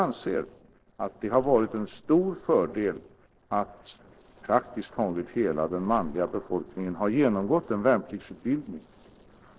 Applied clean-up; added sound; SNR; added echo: neural separator model SepFormer DNS4.